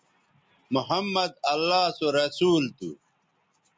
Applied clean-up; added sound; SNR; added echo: none; none; none; none.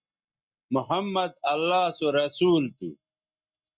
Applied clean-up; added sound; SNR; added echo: neural mask model DeepFilterNet 3.